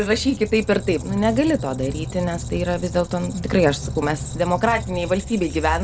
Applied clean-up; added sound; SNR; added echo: none; Squeak; 9 dB; none.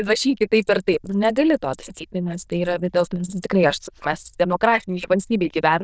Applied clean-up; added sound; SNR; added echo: neural diffusion model UNIVERSE++.